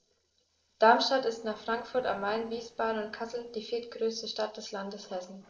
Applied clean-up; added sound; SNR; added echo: neural separator model SepFormer DNS4.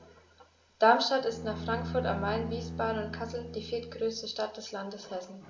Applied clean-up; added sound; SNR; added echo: none; Bowed string instrument; 10 dB; reverberation time 0.6 s.